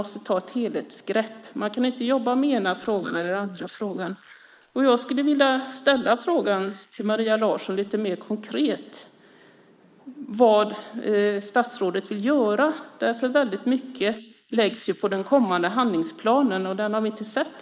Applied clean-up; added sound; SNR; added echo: neural mask model Resemble Enhance denoiser.